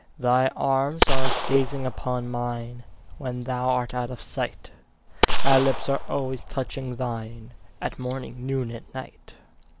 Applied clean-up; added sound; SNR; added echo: none; Gunshot, gunfire; -4 dB; none.